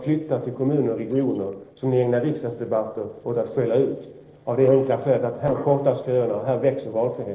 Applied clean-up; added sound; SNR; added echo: neural separator model SepFormer DNS4.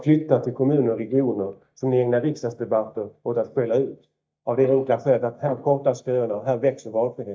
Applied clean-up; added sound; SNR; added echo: neural mask model DeepFilterNet 3.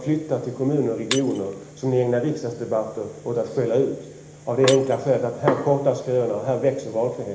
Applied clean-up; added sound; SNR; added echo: none; Shatter; 16 dB; reverberation time 1.0 s.